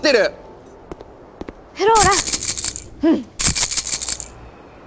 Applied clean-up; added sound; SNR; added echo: none; Rattle (instrument); 0 dB; none.